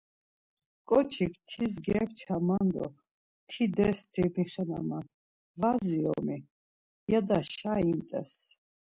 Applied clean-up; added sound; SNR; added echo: none; none; none; none.